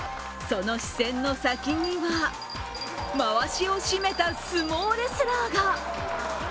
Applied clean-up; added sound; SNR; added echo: none; Bell; 17 dB; none.